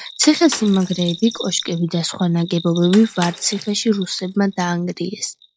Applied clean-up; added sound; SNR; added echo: classical method log-MMSE.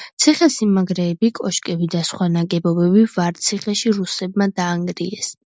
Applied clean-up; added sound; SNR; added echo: none; none; none; none.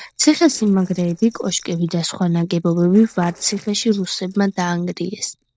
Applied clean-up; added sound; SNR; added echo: neural separator model SepFormer DNS4.